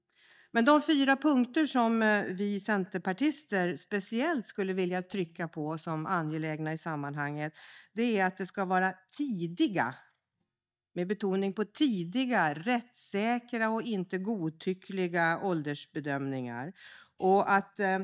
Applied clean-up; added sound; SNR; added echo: neural mask model DeepFilterNet 3.